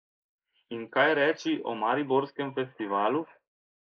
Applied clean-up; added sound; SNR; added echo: neural mask model Resemble Enhance denoiser.